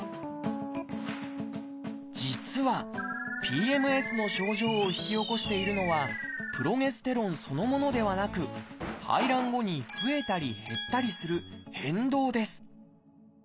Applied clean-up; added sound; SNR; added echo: none; Drawer open or close; 10 dB; none.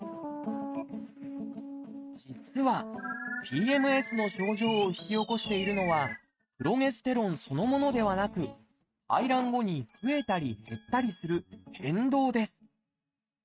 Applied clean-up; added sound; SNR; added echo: neural mask model RNNoise.